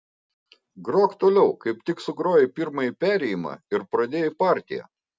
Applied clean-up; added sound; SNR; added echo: none; none; none; none.